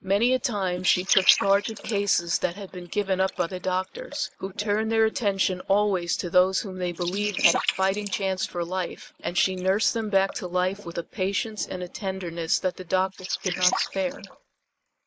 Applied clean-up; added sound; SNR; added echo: neural mask model Resemble Enhance denoiser.